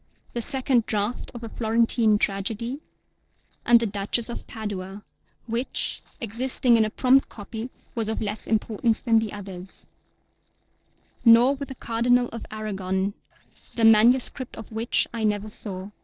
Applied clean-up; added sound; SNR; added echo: neural separator model SepFormer DNS4.